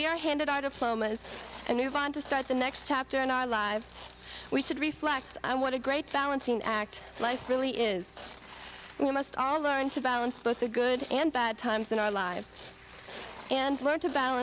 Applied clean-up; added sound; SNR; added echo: none; Tearing; 14 dB; none.